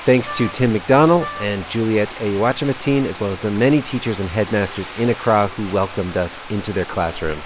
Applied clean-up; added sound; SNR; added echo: none; Bathtub (filling or washing) + Wind instrument, woodwind instrument; 14 dB; none.